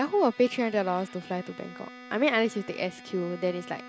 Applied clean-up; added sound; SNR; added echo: none; Bowed string instrument; 17 dB; none.